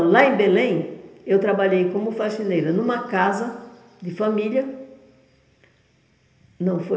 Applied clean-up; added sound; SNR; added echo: none; none; none; reverberation time 0.8 s.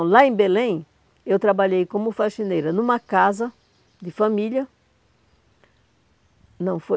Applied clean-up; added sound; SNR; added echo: none; none; none; none.